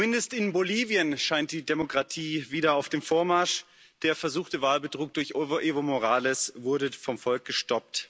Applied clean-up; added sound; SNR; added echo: none; none; none; none.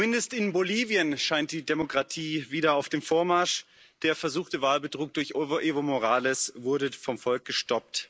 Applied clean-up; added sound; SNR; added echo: neural mask model Resemble Enhance denoiser.